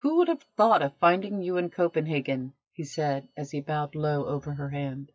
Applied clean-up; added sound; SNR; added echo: neural mask model DeepFilterNet 3.